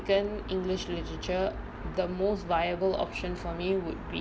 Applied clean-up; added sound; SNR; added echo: none; none; none; none.